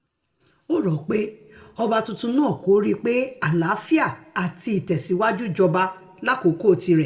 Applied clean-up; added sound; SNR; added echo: none; none; none; reverberation time 0.5 s.